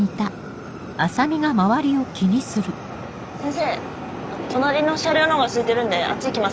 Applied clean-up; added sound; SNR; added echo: none; Fire; 14 dB; none.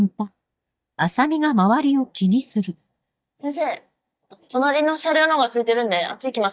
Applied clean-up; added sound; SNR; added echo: neural mask model DeepFilterNet 3.